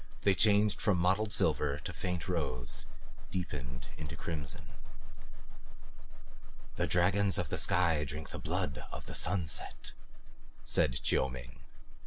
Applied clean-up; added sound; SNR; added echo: none; none; none; none.